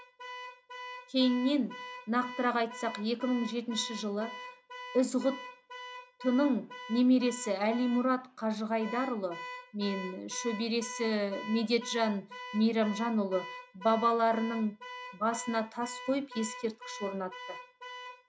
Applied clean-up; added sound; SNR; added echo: none; Alarm / Car; 14 dB; none.